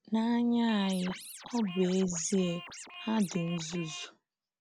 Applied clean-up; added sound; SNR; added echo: none; Scratching (performance technique); 14 dB; none.